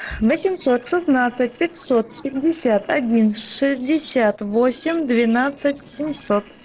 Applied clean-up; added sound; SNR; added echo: neural separator model SepFormer DNS4.